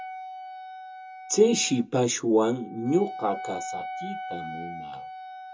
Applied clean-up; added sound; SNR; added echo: none; Wind instrument, woodwind instrument; 11 dB; reverberation time 0.2 s.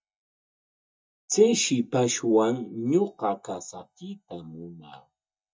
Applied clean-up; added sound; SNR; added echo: neural mask model DeepFilterNet 3.